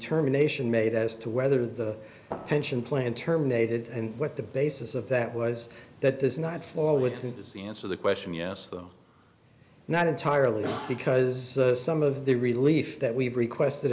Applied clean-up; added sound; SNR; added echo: none; Fireworks; 14 dB; none.